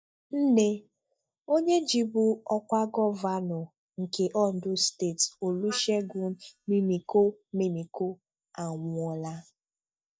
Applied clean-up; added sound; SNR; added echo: neural mask model DeepFilterNet 3.